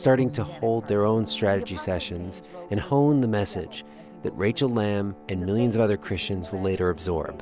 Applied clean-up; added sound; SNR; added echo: none; none; none; none.